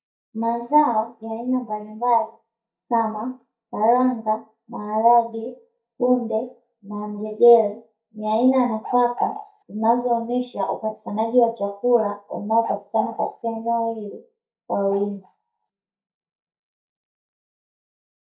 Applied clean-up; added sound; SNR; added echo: neural mask model DeepFilterNet 3.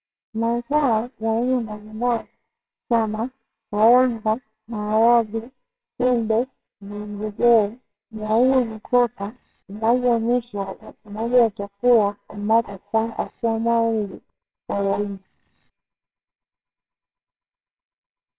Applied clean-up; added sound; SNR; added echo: neural separator model SepFormer WHAMR!.